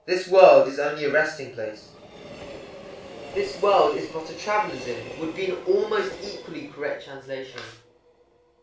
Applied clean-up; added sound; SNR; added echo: none; Train; 18 dB; reverberation time 0.3 s.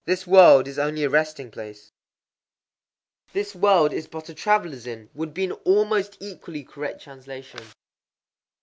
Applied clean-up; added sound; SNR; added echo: none; none; none; none.